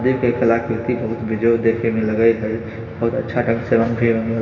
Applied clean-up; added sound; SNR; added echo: none; none; none; reverberation time 2.4 s.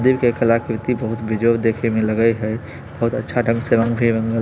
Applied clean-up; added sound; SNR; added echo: none; none; none; none.